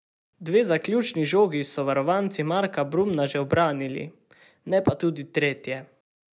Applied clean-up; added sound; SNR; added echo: none; none; none; none.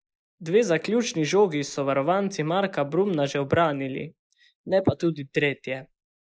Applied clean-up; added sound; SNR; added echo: neural mask model Resemble Enhance denoiser.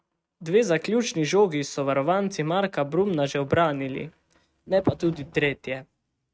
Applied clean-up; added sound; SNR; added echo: neural mask model RNNoise.